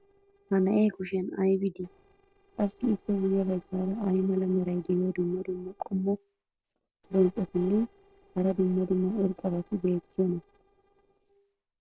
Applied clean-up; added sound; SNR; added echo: neural separator model SepFormer DNS4.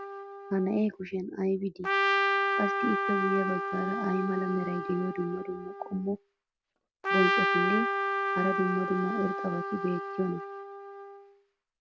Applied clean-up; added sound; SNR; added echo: none; Trumpet; -1 dB; none.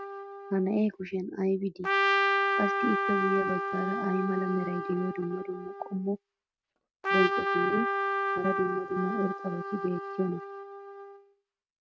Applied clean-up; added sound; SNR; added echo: neural mask model RNNoise.